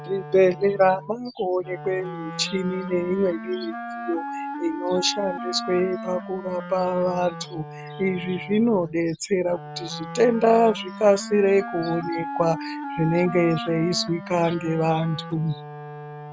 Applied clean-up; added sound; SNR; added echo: none; Wind instrument, woodwind instrument; 11 dB; none.